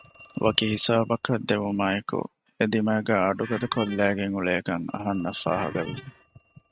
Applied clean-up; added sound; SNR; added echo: neural mask model RNNoise.